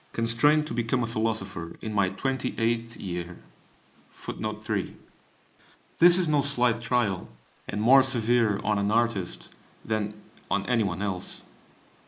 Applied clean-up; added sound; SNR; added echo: neural mask model Resemble Enhance denoiser.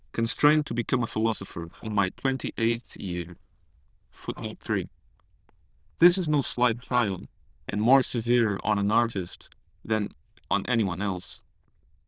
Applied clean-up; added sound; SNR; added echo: neural diffusion model UNIVERSE++.